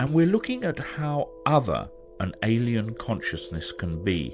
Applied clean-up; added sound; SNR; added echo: none; none; none; none.